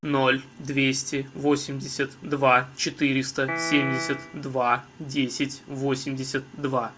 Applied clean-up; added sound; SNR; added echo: none; Piano; 5 dB; none.